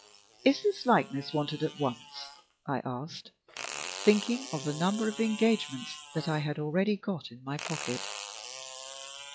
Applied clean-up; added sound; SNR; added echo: classical method log-MMSE.